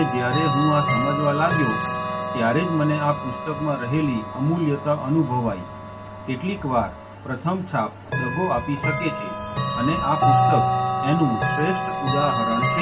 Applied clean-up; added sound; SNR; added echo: none; Chime / Clock; 1 dB; reverberation time 0.2 s.